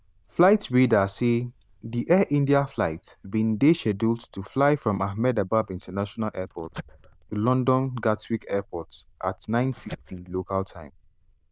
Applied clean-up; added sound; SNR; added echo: neural diffusion model UNIVERSE++.